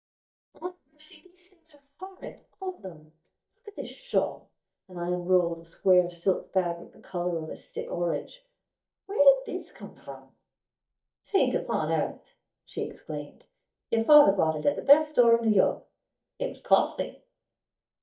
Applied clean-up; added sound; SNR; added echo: neural mask model DeepFilterNet 3.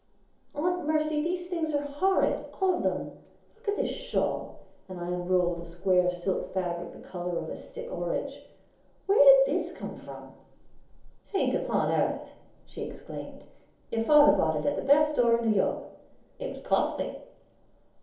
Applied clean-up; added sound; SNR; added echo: none; Meow / Purr; 19 dB; reverberation time 2.8 s.